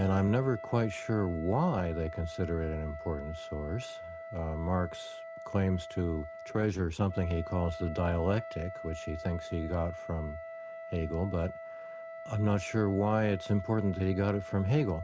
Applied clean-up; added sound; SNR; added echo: none; Wind instrument, woodwind instrument; 12 dB; none.